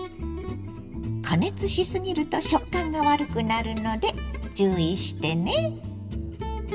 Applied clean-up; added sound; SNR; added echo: none; none; none; reverberation time 0.4 s.